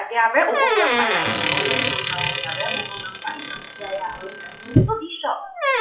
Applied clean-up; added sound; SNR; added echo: classical method WPE with log-MMSE.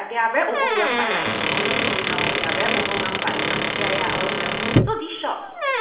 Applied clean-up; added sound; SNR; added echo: none; Squeak / Wood; -4 dB; reverberation time 0.8 s.